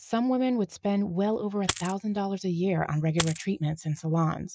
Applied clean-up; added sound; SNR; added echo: classical method Wiener filter.